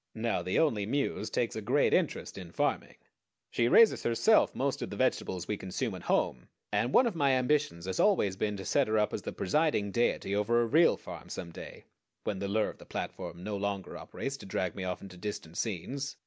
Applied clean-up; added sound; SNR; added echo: none; none; none; none.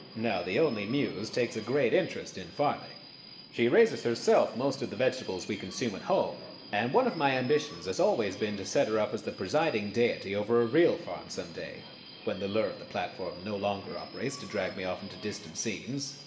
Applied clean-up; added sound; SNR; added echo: none; Subway, metro, underground; 18 dB; reverberation time 0.8 s.